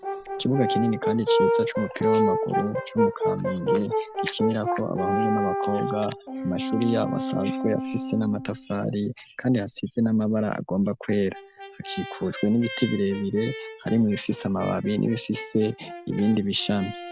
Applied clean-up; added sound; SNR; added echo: none; Brass instrument; 3 dB; none.